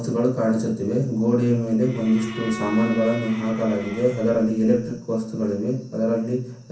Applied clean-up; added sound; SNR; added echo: none; Bowed string instrument; 15 dB; reverberation time 0.6 s.